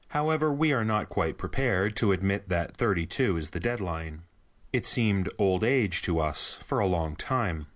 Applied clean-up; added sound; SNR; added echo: none; none; none; none.